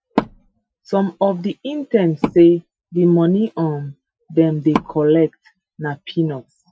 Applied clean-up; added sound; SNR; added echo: classical method Wiener filter.